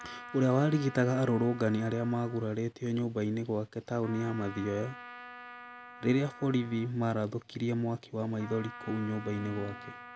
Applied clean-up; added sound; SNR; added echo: none; Trumpet; 17 dB; none.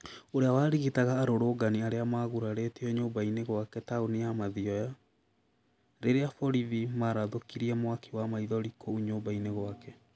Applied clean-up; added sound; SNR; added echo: none; none; none; none.